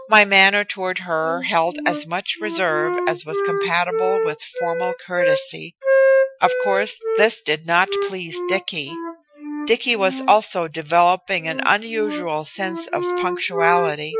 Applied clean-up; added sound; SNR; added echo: classical method Wiener filter.